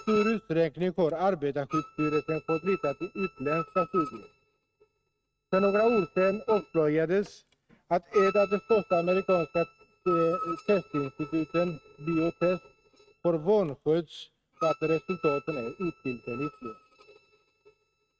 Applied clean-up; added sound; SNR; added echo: neural mask model RNNoise.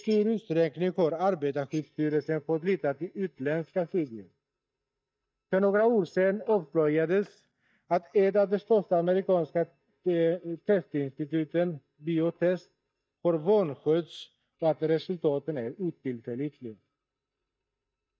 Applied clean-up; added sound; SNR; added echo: neural mask model DeepFilterNet 3.